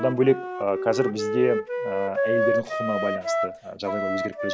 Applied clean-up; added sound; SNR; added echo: none; Wind instrument, woodwind instrument; 1 dB; none.